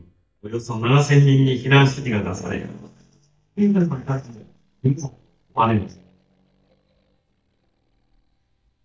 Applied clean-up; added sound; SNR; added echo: neural mask model DeepFilterNet 3.